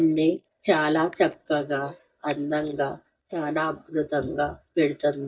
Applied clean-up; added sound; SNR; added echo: neural mask model DeepFilterNet 3.